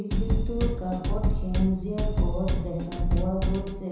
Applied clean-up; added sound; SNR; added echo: none; Drum kit; -5 dB; reverberation time 1.0 s.